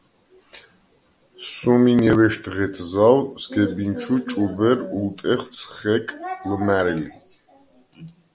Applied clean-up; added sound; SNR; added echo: none; none; none; none.